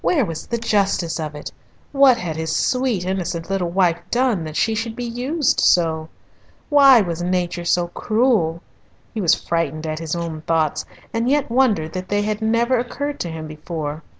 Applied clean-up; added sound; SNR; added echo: none; none; none; none.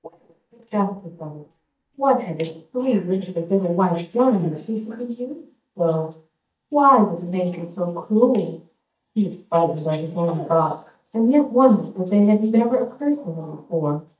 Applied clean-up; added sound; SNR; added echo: neural mask model DeepFilterNet 3.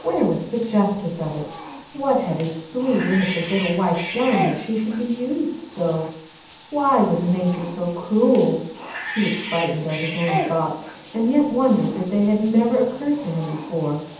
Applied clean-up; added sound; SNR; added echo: none; Bathtub (filling or washing) / Cat; 11 dB; reverberation time 0.8 s.